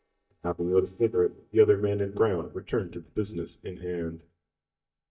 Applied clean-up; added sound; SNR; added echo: neural mask model DeepFilterNet 3.